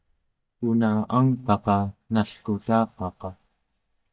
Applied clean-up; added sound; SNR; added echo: neural mask model DeepFilterNet 3.